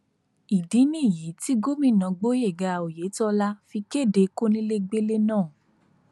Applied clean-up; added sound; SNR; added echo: none; none; none; none.